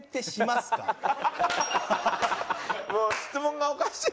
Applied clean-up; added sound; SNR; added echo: none; none; none; none.